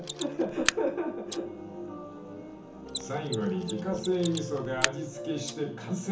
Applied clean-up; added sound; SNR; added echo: none; Mechanisms; 7 dB; reverberation time 0.7 s.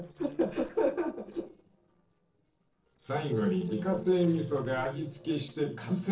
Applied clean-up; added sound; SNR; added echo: neural separator model SepFormer DNS4.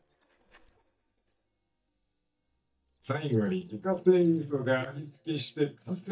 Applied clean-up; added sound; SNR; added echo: neural mask model DeepFilterNet 3.